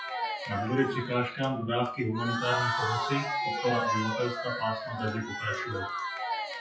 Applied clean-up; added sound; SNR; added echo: classical method WPE with log-MMSE.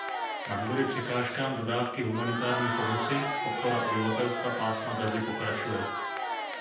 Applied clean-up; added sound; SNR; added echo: none; Crowd; 2 dB; reverberation time 0.9 s.